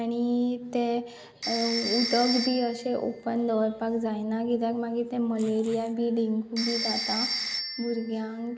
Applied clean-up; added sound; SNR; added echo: none; Telephone; 8 dB; none.